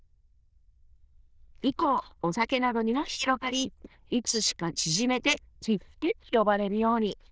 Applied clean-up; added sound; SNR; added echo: neural diffusion model UNIVERSE++.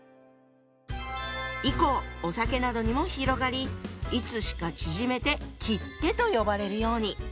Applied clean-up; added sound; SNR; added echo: none; none; none; none.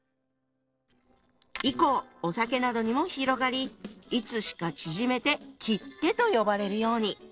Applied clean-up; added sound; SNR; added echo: neural separator model SepFormer DNS4.